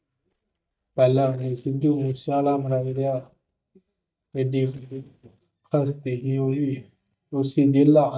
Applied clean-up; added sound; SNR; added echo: neural mask model DeepFilterNet 3.